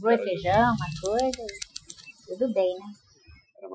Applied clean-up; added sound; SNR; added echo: classical method Wiener filter.